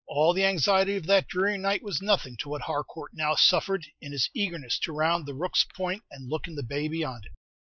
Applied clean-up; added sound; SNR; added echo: neural mask model Resemble Enhance denoiser.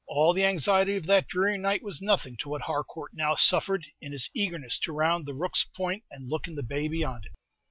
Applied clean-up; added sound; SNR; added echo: none; none; none; none.